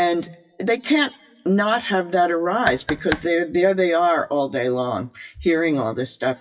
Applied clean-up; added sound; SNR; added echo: classical method WPE with log-MMSE.